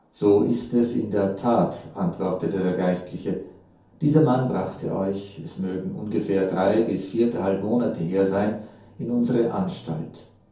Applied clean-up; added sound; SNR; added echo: none; none; none; reverberation time 0.6 s.